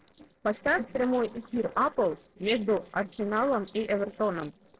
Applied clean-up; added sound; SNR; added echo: neural separator model SepFormer DNS4.